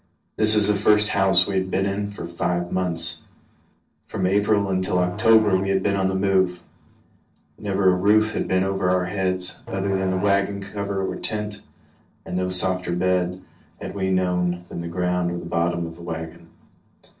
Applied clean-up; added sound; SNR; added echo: neural separator model SepFormer DNS4.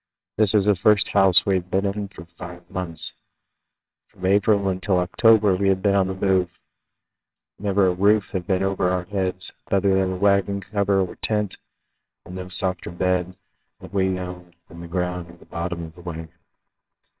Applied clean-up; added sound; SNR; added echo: neural separator model SepFormer WHAMR!.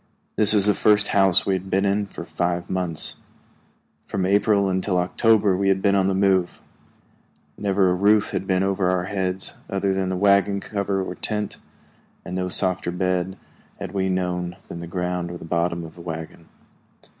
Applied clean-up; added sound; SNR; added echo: none; none; none; none.